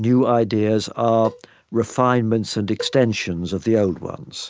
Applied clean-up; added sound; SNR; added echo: neural mask model RNNoise.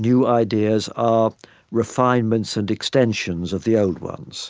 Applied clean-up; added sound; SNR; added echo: none; none; none; none.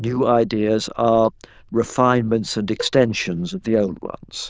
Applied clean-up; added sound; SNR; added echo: neural diffusion model UNIVERSE++.